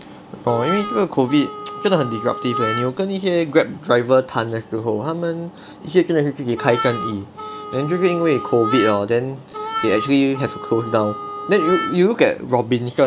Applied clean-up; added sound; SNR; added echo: none; Harmonica; 8 dB; none.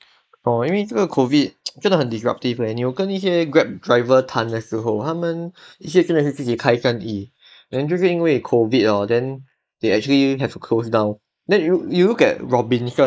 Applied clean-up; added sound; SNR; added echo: neural mask model Resemble Enhance denoiser.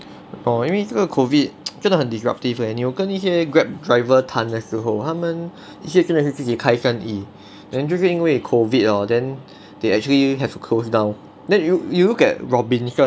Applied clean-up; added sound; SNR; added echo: none; none; none; none.